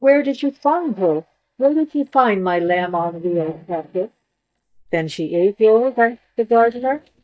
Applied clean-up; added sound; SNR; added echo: neural mask model DeepFilterNet 3.